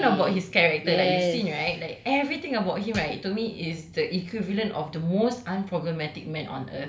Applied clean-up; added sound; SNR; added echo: none; none; none; none.